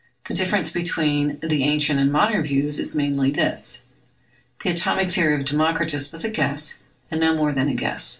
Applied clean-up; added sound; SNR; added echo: neural separator model SepFormer DNS4.